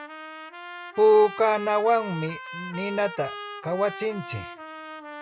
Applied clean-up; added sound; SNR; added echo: none; Trumpet; 13 dB; none.